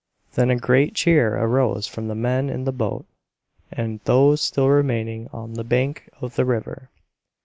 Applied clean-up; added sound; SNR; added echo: none; none; none; none.